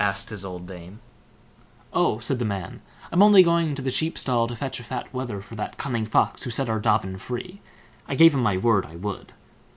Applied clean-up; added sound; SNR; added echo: none; none; none; none.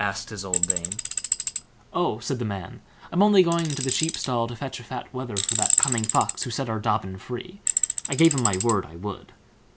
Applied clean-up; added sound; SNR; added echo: none; Tools; 2 dB; none.